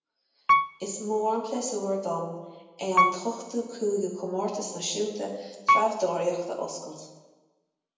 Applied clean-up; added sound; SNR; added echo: none; Piano; -2 dB; reverberation time 1.0 s.